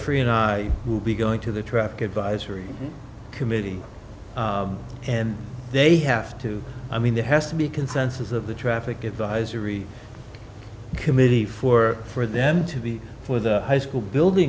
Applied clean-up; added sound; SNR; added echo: none; none; none; none.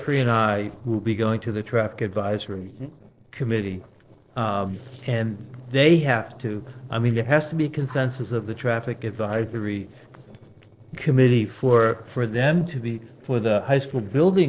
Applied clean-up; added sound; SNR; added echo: neural separator model SepFormer DNS4.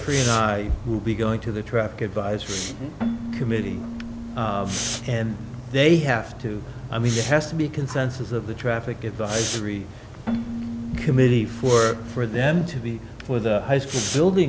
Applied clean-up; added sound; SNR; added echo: none; Keyboard (musical) + Respiratory sounds; 10 dB; none.